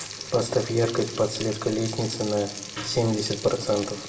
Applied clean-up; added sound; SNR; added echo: none; Frying (food); 12 dB; reverberation time 0.7 s.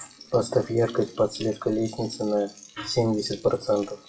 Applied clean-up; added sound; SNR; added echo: classical method WPE with log-MMSE.